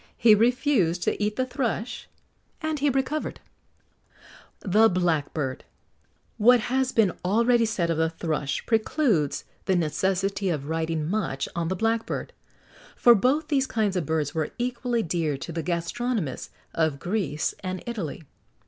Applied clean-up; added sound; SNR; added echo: none; none; none; none.